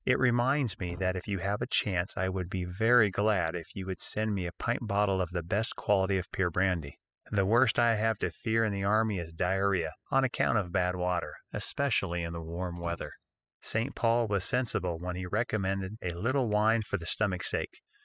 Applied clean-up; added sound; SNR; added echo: classical method spectral subtraction.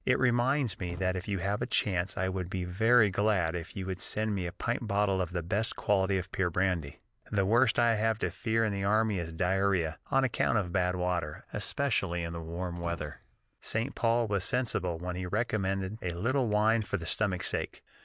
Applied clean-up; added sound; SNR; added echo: none; Slam + Rattle (instrument); 19 dB; none.